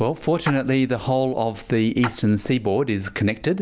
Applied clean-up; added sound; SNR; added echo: none; Splash, splatter; 15 dB; none.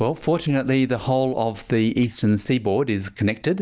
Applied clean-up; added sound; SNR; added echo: neural mask model DeepFilterNet 3.